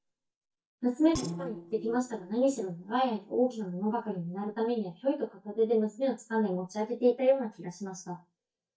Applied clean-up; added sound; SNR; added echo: neural mask model DeepFilterNet 3.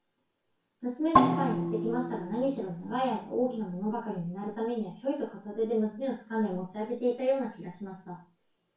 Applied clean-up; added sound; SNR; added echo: none; Percussion; -1 dB; reverberation time 0.3 s.